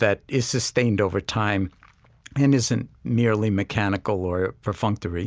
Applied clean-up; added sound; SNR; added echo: none; none; none; none.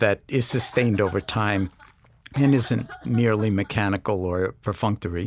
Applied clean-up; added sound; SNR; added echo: none; Cough; 19 dB; none.